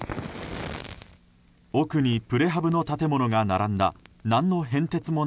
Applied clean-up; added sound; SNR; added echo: none; Fire; 17 dB; none.